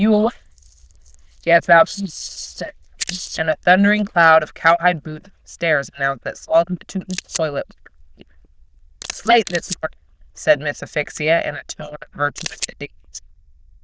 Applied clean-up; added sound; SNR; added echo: neural diffusion model UNIVERSE++.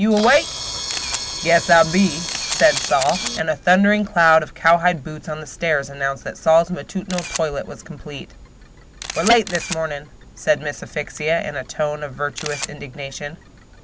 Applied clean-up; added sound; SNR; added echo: none; Camera + Camera; 11 dB; none.